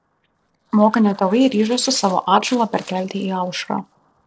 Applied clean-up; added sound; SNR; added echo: neural separator model SepFormer DNS4.